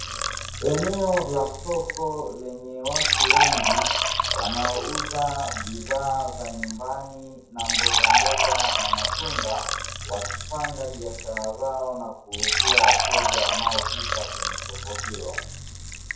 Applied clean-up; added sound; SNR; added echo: none; Fill (with liquid) / Trickle, dribble; -5 dB; reverberation time 0.6 s.